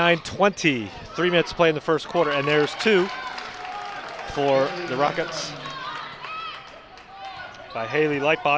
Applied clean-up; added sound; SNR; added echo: none; none; none; none.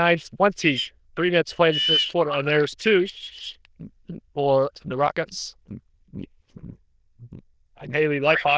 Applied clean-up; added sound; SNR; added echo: neural diffusion model UNIVERSE++.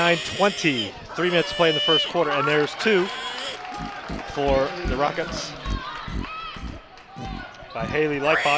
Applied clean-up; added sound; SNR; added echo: none; Livestock, farm animals, working animals; 6 dB; none.